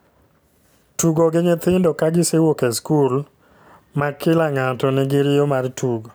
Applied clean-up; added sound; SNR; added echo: none; none; none; none.